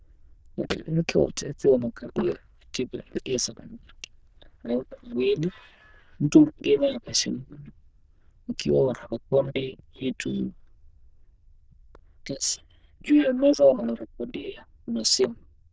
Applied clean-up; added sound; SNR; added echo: neural diffusion model UNIVERSE++.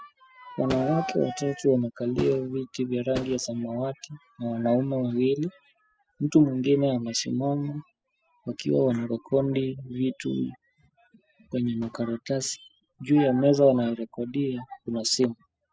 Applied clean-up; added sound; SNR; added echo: classical method spectral subtraction.